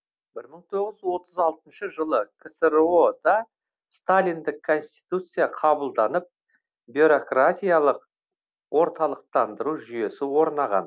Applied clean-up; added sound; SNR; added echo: none; none; none; none.